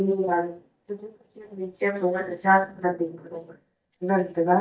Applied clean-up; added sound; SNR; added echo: neural mask model DeepFilterNet 3.